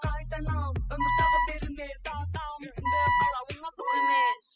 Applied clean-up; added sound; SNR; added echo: classical method spectral subtraction.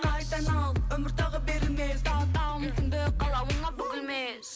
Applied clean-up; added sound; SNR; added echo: none; none; none; none.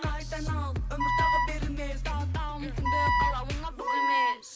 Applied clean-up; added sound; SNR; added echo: none; Wind instrument, woodwind instrument; -4 dB; none.